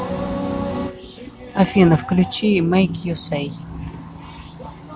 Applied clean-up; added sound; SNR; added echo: none; none; none; none.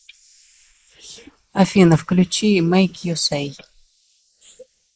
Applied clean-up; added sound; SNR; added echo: neural mask model Resemble Enhance denoiser.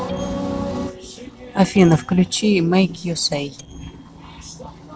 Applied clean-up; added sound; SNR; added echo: neural separator model SepFormer DNS4.